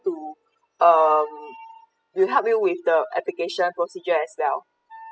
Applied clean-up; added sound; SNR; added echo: classical method spectral subtraction.